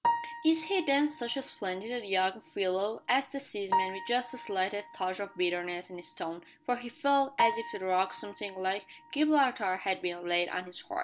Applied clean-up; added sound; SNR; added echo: none; Piano; 8 dB; none.